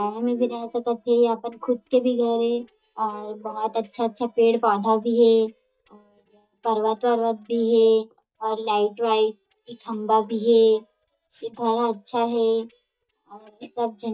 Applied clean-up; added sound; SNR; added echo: neural mask model DeepFilterNet 3.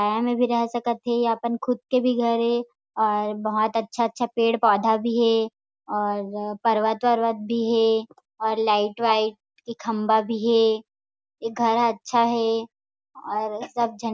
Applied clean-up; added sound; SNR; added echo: none; none; none; none.